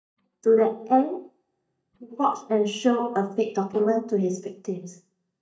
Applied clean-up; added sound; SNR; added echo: neural mask model DeepFilterNet 3.